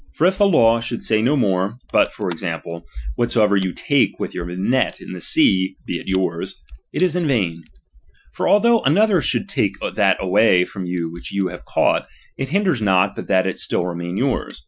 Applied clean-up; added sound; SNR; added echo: classical method Wiener filter.